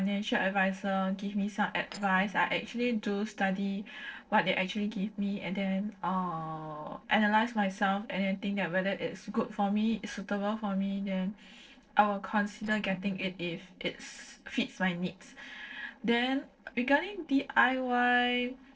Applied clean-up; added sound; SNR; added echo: neural separator model SepFormer DNS4.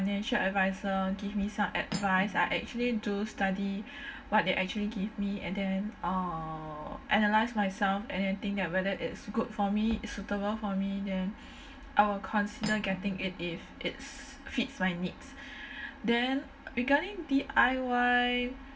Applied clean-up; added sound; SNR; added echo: none; Cutlery, silverware; 14 dB; reverberation time 0.2 s.